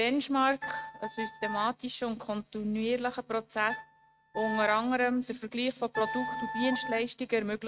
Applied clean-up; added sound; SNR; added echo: neural mask model RNNoise.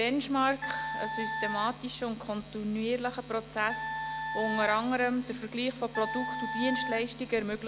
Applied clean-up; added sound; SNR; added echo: none; Wind instrument, woodwind instrument; 5 dB; none.